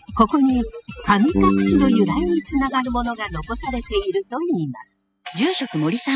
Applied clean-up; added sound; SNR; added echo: classical method spectral subtraction.